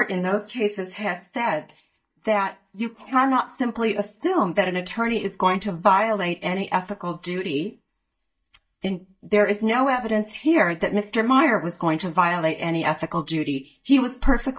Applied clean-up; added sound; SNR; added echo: neural mask model DeepFilterNet 3.